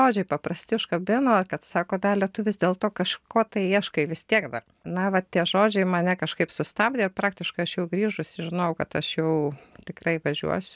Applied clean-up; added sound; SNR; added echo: none; none; none; none.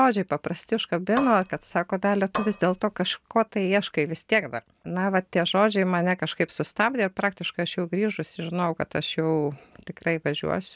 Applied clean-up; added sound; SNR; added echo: none; Cutlery, silverware / Dishes, pots, and pans; 5 dB; none.